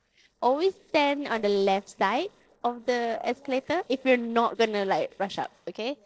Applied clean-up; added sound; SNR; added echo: neural separator model SepFormer DNS4.